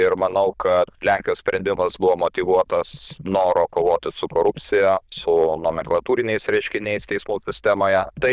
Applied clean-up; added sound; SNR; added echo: neural diffusion model UNIVERSE++.